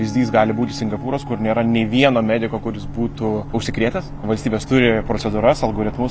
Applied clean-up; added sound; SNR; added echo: none; Wind instrument, woodwind instrument; 19 dB; none.